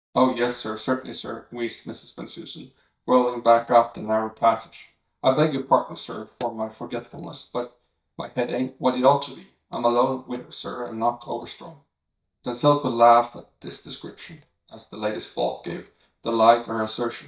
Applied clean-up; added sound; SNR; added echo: neural mask model DeepFilterNet 3.